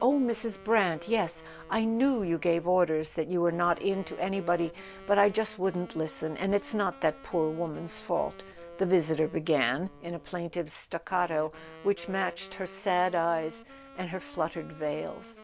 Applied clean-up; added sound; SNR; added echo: none; Wind instrument, woodwind instrument; 20 dB; none.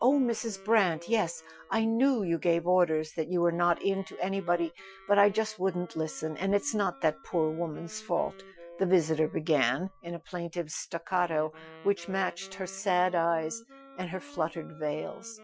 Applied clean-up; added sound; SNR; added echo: classical method Wiener filter.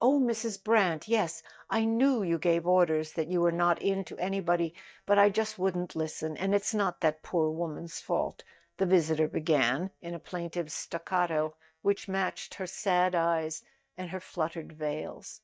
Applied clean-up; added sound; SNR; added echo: neural mask model DeepFilterNet 3.